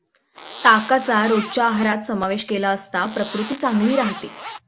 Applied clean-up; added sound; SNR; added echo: none; Zipper (clothing); 13 dB; none.